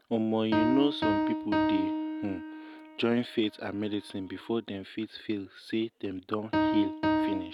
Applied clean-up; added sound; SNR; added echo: none; Piano; 0 dB; none.